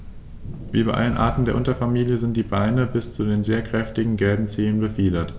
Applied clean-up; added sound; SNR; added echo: none; none; none; none.